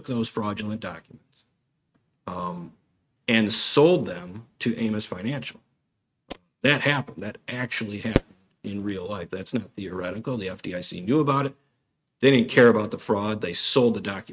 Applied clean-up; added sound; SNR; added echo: neural mask model RNNoise.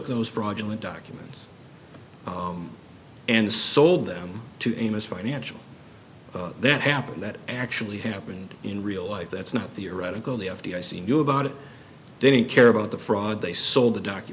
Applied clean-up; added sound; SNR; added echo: none; none; none; none.